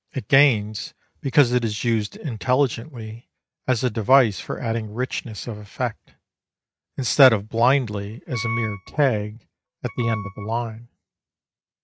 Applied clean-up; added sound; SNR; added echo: neural mask model RNNoise.